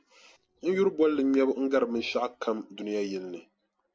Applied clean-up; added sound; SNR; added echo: neural separator model SepFormer DNS4.